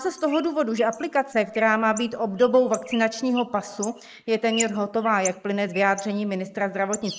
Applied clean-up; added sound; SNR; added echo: neural mask model Resemble Enhance denoiser.